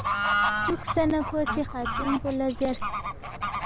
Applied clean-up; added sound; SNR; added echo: none; Bird / Fowl; 0 dB; none.